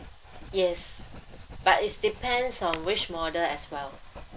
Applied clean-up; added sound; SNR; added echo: none; Writing + Tap / Glass; 13 dB; none.